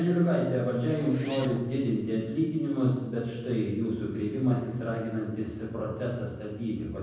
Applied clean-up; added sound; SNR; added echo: none; Zipper (clothing); 17 dB; reverberation time 1.1 s.